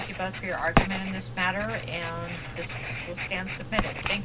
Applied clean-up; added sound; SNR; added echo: none; Writing; -1 dB; reverberation time 0.4 s.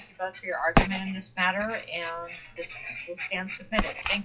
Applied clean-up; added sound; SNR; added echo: classical method WPE with log-MMSE.